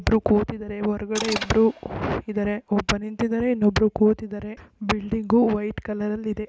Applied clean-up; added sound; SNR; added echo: none; Mechanisms; 13 dB; none.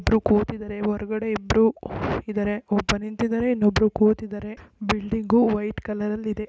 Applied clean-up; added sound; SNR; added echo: none; none; none; none.